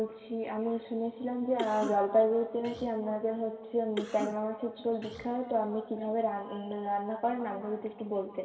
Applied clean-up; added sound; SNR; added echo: none; Cough; 12 dB; reverberation time 2.0 s.